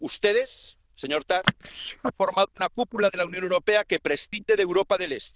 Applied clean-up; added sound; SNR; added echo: neural diffusion model UNIVERSE++.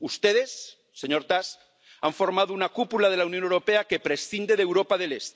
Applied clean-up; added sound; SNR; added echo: none; none; none; none.